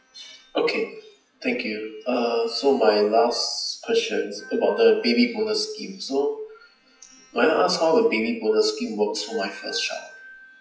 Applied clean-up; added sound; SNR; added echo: classical method WPE with log-MMSE.